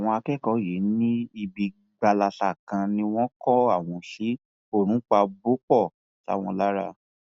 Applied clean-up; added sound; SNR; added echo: none; none; none; none.